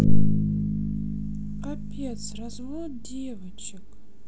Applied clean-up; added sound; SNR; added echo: none; Bass guitar; 7 dB; none.